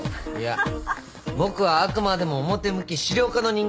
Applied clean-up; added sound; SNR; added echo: none; none; none; none.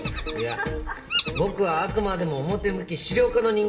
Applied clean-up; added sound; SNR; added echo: none; Bird vocalization, bird call, bird song; 6 dB; reverberation time 2.2 s.